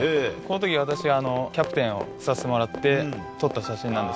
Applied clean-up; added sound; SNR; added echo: none; Run; 15 dB; none.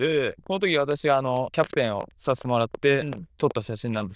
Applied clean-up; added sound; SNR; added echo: neural diffusion model UNIVERSE++.